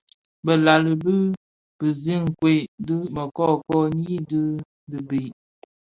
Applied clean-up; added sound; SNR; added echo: none; none; none; none.